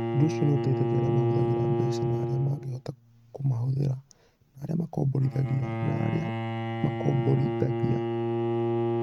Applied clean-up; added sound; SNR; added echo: neural mask model RNNoise.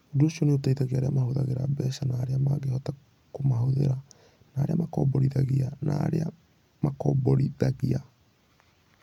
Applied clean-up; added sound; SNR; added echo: none; none; none; none.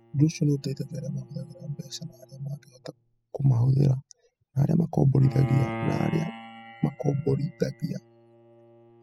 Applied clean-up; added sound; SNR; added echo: classical method spectral subtraction.